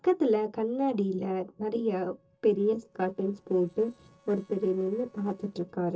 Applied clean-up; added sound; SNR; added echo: neural separator model SepFormer DNS4.